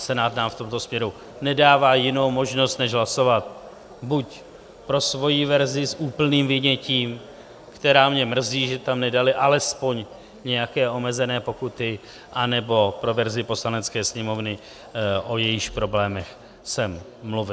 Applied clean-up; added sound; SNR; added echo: none; none; none; none.